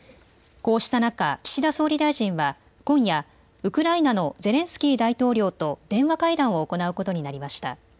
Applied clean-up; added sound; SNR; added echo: none; none; none; none.